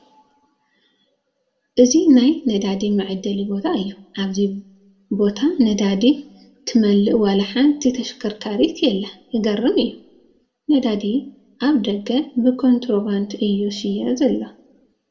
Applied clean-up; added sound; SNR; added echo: none; none; none; reverberation time 0.3 s.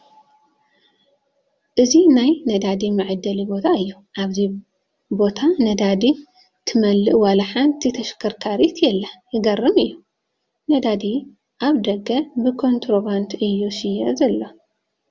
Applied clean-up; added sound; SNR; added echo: none; none; none; none.